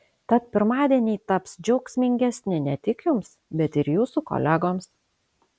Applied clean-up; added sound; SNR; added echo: none; none; none; none.